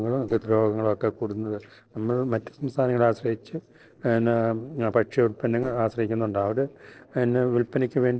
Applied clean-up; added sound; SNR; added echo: neural separator model SepFormer DNS4.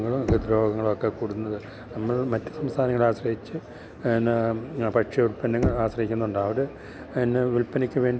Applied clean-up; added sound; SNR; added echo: none; Knock; 10 dB; none.